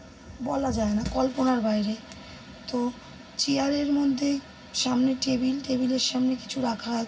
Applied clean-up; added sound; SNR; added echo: none; none; none; reverberation time 0.4 s.